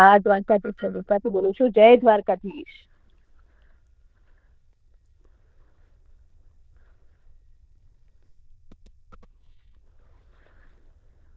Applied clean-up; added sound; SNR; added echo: neural diffusion model UNIVERSE++.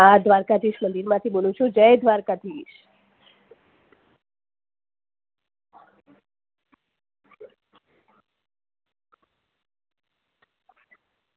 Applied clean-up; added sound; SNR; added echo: none; none; none; none.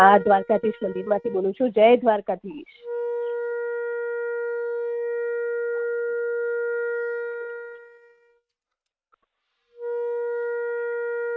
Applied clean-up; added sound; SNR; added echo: neural mask model RNNoise.